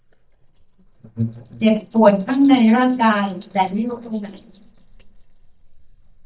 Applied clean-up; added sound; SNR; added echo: neural mask model DeepFilterNet 3.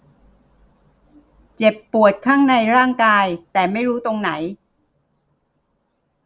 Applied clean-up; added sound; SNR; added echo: none; none; none; none.